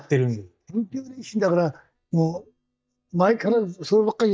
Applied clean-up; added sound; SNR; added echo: neural mask model DeepFilterNet 3.